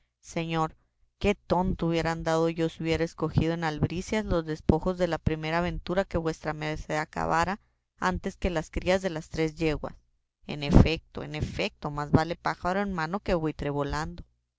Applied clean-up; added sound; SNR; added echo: none; none; none; none.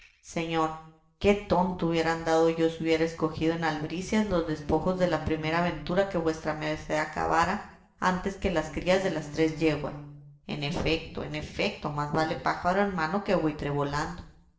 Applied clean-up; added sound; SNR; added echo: neural separator model SepFormer DNS4.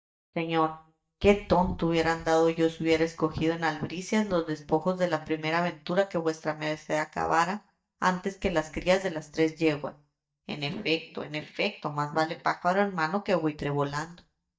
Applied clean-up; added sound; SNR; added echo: neural mask model DeepFilterNet 3.